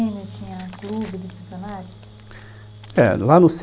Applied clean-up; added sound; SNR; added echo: none; Engine / Drill; 19 dB; none.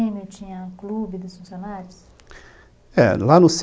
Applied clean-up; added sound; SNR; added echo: none; none; none; none.